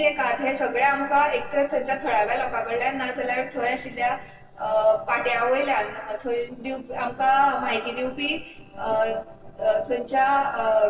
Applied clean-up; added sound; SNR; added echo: neural separator model SepFormer DNS4.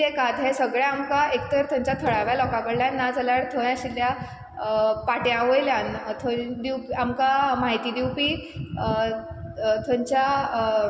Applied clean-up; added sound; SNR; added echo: none; none; none; none.